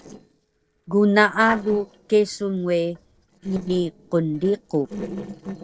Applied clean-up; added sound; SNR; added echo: neural separator model SepFormer DNS4.